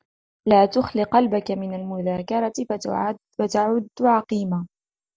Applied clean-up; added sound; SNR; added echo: neural mask model DeepFilterNet 3.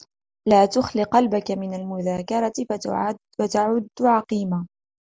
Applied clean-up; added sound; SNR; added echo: neural mask model Resemble Enhance denoiser.